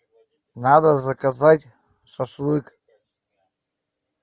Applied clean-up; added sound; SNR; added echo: none; none; none; none.